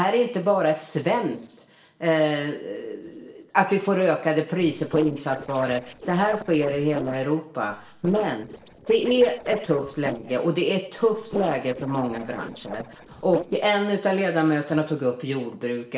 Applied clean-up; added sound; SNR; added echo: neural separator model SepFormer DNS4.